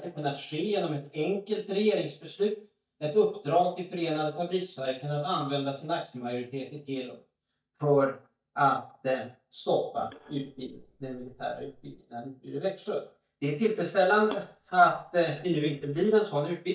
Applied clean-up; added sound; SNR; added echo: neural mask model DeepFilterNet 3.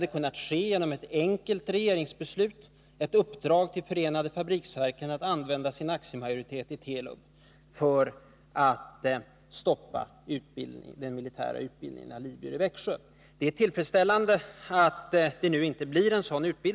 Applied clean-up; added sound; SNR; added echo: none; none; none; none.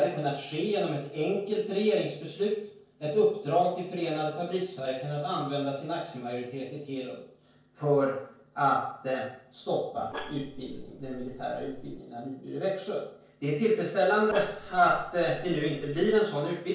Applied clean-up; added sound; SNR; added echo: neural separator model SepFormer DNS4.